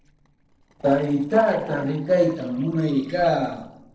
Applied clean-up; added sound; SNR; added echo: neural separator model SepFormer DNS4.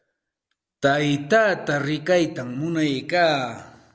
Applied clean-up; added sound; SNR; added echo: none; none; none; none.